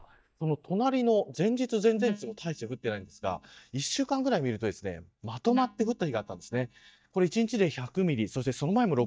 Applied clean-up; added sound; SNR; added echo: neural mask model DeepFilterNet 3.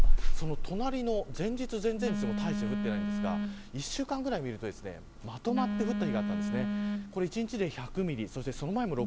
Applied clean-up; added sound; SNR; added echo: none; Telephone; -4 dB; none.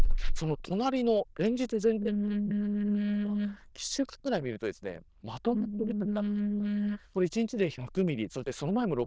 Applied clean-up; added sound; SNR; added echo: neural diffusion model UNIVERSE++.